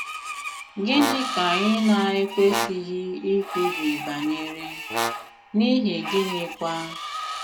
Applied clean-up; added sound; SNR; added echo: none; Brass instrument + Screech; 6 dB; none.